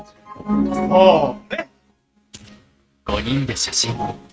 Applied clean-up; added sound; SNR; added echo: neural mask model RNNoise.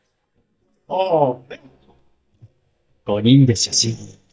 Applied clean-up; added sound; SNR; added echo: neural mask model DeepFilterNet 3.